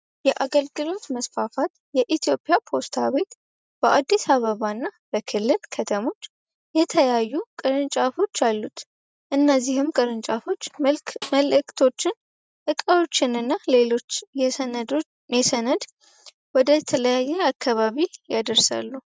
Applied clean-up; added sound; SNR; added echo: neural mask model RNNoise.